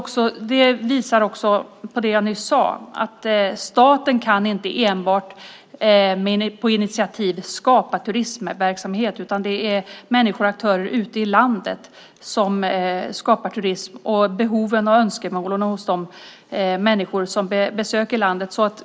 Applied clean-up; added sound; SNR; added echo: none; none; none; none.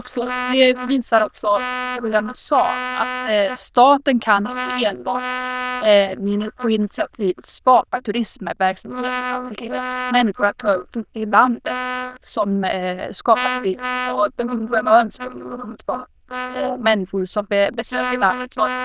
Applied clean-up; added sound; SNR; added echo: neural diffusion model UNIVERSE++.